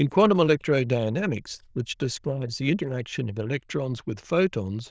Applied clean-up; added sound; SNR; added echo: neural diffusion model UNIVERSE++.